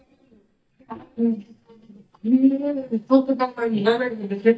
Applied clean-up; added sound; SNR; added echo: neural mask model DeepFilterNet 3.